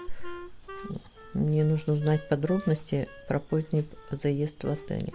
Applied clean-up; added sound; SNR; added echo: none; Wind instrument, woodwind instrument; 19 dB; none.